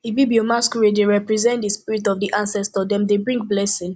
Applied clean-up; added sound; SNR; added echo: none; none; none; none.